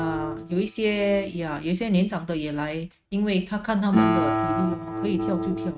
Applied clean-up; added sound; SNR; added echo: neural mask model RNNoise.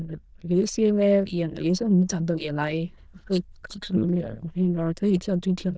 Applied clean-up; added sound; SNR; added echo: neural diffusion model UNIVERSE++.